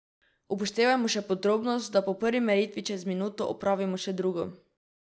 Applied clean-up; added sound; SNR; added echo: none; none; none; none.